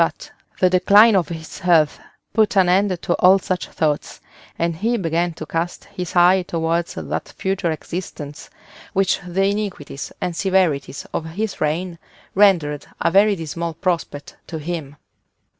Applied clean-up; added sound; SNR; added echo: none; none; none; none.